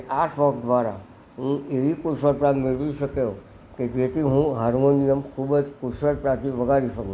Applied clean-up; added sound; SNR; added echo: none; none; none; none.